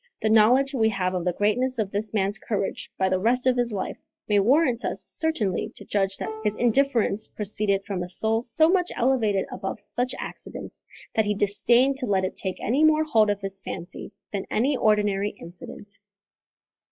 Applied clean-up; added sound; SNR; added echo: classical method log-MMSE.